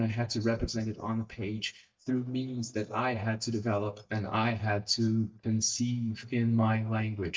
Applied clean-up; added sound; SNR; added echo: neural mask model DeepFilterNet 3.